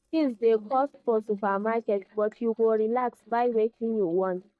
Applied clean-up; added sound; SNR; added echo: neural mask model DeepFilterNet 3.